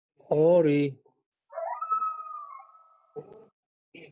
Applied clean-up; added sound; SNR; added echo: none; Animal; 6 dB; none.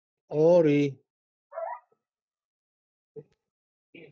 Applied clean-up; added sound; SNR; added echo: neural mask model DeepFilterNet 3.